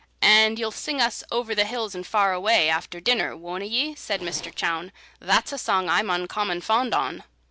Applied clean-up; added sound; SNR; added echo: none; Zipper (clothing); 17 dB; none.